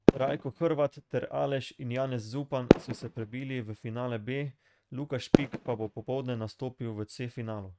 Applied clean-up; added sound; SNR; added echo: neural mask model RNNoise.